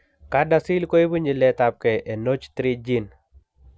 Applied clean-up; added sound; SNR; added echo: none; none; none; none.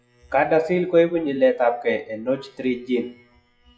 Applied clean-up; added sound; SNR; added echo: classical method WPE with log-MMSE.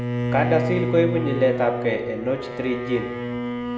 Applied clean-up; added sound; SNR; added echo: none; Bowed string instrument; 3 dB; reverberation time 0.9 s.